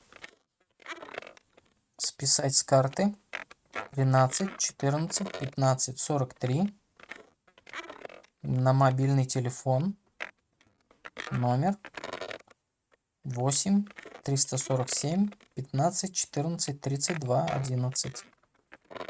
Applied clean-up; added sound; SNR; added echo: neural mask model RNNoise.